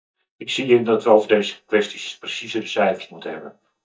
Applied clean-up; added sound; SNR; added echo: neural mask model DeepFilterNet 3.